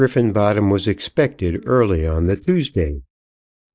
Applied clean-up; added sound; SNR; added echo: neural mask model Resemble Enhance denoiser.